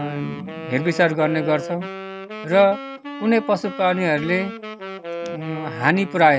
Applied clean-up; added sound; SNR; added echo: none; Wind instrument, woodwind instrument; 11 dB; none.